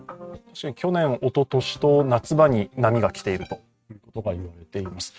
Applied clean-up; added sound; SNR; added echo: neural mask model RNNoise.